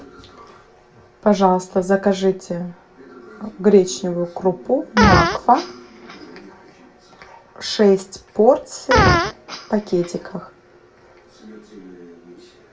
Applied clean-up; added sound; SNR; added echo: none; Fart; 1 dB; reverberation time 0.2 s.